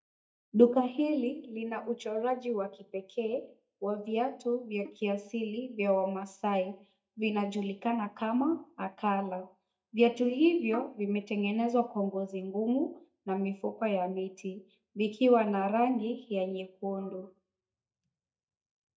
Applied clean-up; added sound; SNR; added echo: neural mask model DeepFilterNet 3.